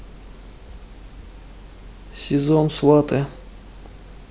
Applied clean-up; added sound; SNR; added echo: none; none; none; none.